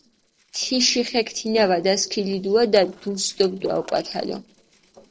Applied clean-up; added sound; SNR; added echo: neural separator model SepFormer DNS4.